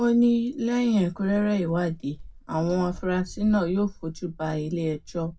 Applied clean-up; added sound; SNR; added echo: none; Wind; 19 dB; reverberation time 0.4 s.